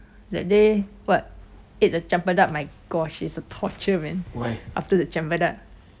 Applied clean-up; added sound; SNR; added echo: none; none; none; none.